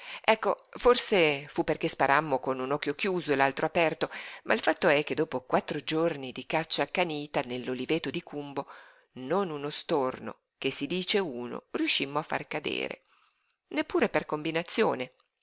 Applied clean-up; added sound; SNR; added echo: none; none; none; none.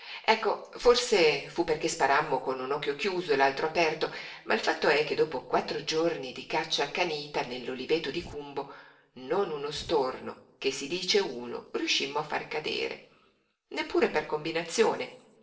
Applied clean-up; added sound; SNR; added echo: neural separator model SepFormer DNS4.